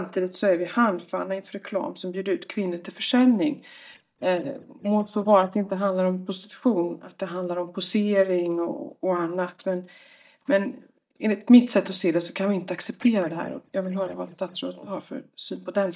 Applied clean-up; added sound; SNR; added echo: neural mask model DeepFilterNet 3.